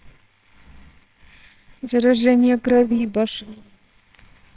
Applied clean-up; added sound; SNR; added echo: neural separator model SepFormer WHAMR!.